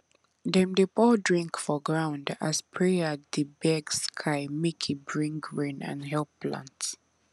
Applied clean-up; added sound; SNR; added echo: none; none; none; none.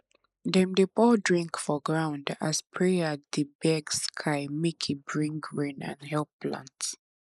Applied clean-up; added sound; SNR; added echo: neural mask model Resemble Enhance denoiser.